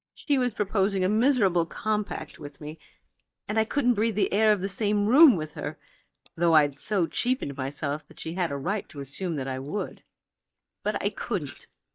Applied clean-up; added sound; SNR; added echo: neural mask model DeepFilterNet 3.